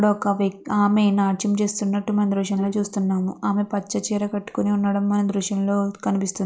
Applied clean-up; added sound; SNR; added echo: neural mask model Resemble Enhance denoiser.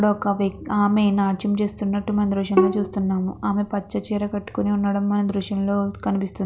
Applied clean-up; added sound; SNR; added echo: none; Bowed string instrument; 6 dB; none.